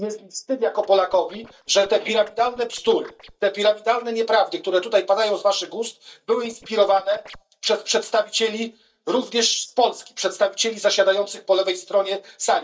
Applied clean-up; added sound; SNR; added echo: neural mask model DeepFilterNet 3.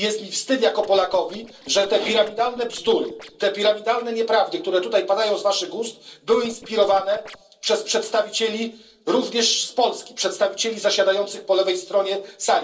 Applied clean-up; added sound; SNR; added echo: neural separator model SepFormer DNS4.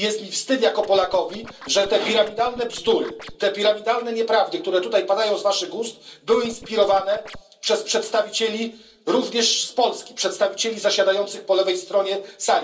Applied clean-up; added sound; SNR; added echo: none; Scratching (performance technique); 19 dB; reverberation time 0.3 s.